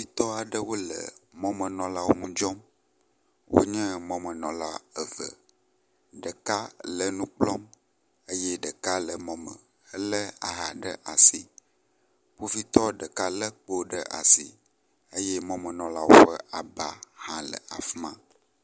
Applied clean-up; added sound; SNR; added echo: none; none; none; none.